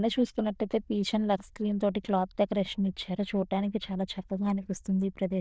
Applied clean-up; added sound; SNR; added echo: neural diffusion model UNIVERSE++.